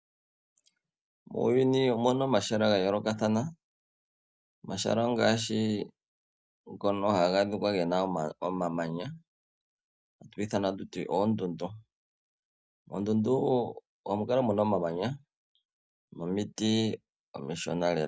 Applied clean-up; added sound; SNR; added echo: none; none; none; none.